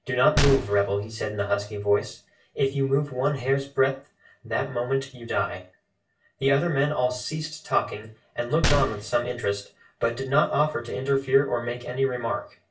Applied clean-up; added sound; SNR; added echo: none; Gunshot, gunfire; 5 dB; reverberation time 0.3 s.